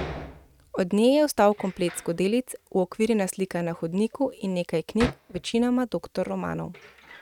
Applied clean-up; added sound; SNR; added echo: neural mask model RNNoise.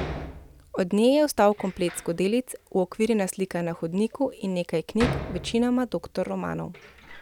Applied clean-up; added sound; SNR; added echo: none; Door; 13 dB; none.